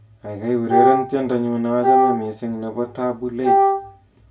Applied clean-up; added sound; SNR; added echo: none; Wind instrument, woodwind instrument; -5 dB; reverberation time 0.2 s.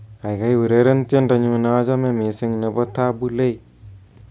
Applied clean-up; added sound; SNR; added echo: none; none; none; none.